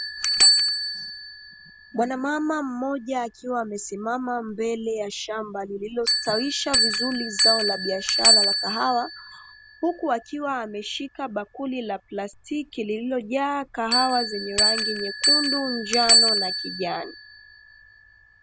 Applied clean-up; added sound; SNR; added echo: none; Bell; -2 dB; none.